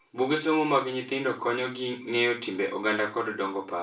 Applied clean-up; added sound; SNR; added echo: none; none; none; reverberation time 0.3 s.